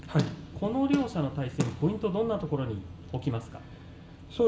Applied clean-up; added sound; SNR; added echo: none; none; none; reverberation time 0.6 s.